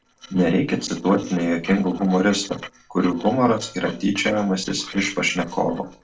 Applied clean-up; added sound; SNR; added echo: neural separator model SepFormer DNS4.